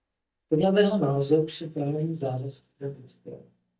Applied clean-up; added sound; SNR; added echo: neural mask model DeepFilterNet 3.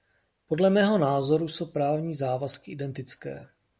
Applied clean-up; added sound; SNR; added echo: none; none; none; none.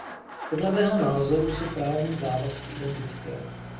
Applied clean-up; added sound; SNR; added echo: none; Idling / Engine starting; 11 dB; reverberation time 0.6 s.